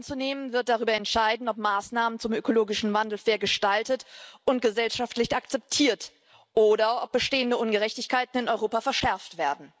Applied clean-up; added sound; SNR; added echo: none; none; none; none.